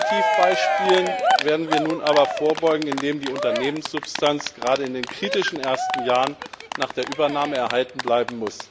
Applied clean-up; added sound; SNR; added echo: none; Cheering; 3 dB; none.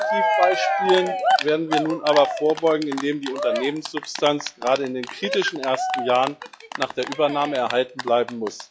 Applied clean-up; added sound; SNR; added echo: classical method log-MMSE.